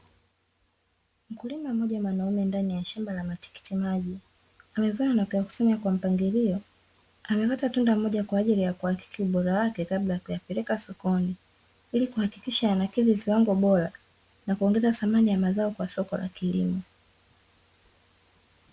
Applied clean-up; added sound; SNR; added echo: none; none; none; none.